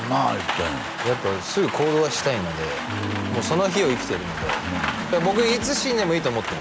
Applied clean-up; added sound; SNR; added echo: none; Rain; 7 dB; none.